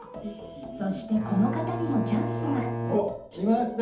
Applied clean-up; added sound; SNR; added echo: none; Bowed string instrument; 5 dB; reverberation time 0.6 s.